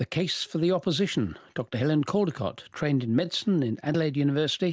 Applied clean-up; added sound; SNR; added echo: none; none; none; none.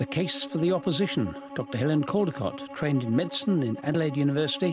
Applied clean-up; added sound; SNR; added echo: none; Bowed string instrument; 12 dB; none.